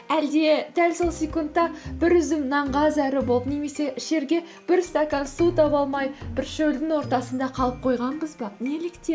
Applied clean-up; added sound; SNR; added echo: none; none; none; none.